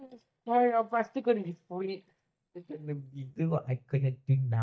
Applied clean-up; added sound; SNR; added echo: neural mask model DeepFilterNet 3.